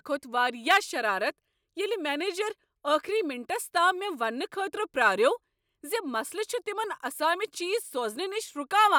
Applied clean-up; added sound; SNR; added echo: none; none; none; none.